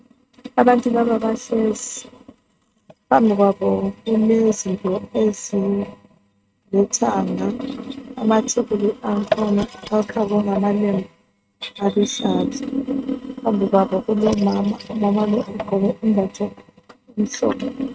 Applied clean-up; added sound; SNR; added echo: neural mask model RNNoise.